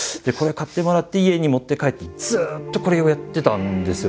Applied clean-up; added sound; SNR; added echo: none; none; none; none.